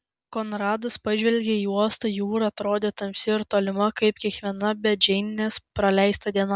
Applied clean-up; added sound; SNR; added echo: none; none; none; none.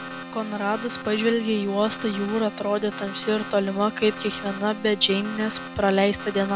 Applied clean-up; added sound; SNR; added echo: none; Keyboard (musical) + Alarm; 11 dB; none.